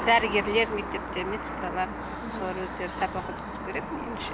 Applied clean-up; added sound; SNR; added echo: none; Vehicle; 12 dB; none.